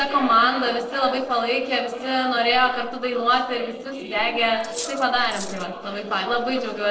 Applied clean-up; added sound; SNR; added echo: neural separator model SepFormer DNS4.